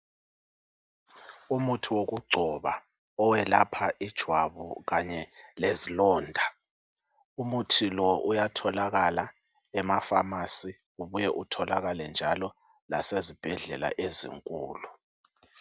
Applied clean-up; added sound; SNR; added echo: none; none; none; none.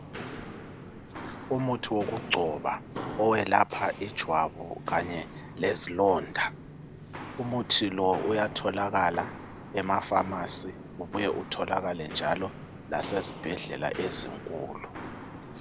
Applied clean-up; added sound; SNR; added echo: none; Walk, footsteps; 11 dB; none.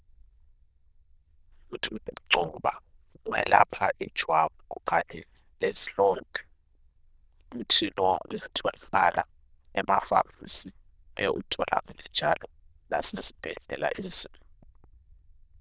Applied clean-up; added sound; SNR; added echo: neural diffusion model UNIVERSE++.